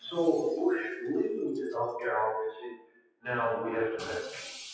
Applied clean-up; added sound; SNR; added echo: classical method WPE with log-MMSE.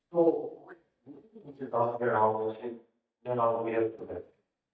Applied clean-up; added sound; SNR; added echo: neural mask model DeepFilterNet 3.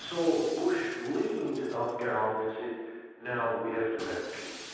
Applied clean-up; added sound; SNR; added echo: none; Shatter; 18 dB; reverberation time 1.2 s.